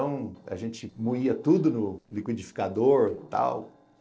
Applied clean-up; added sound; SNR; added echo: neural separator model SepFormer DNS4.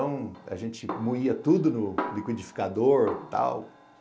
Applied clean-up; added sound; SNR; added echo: none; Snare drum; 12 dB; none.